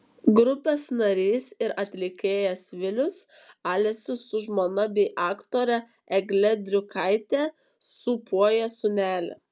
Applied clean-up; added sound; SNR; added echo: none; none; none; none.